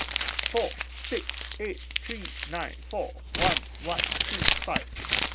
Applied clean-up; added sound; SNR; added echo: none; Crumpling, crinkling; -4 dB; none.